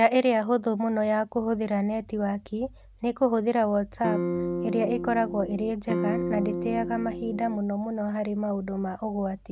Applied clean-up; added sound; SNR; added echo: none; Electric guitar / Strum; 3 dB; none.